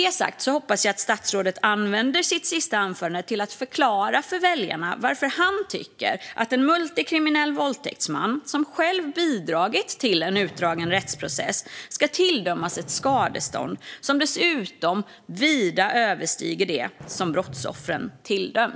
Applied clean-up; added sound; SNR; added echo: none; Fireworks; 17 dB; none.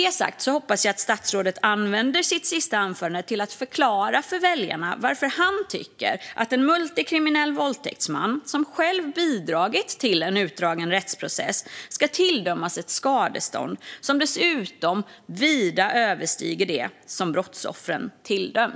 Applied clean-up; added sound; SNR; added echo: none; none; none; none.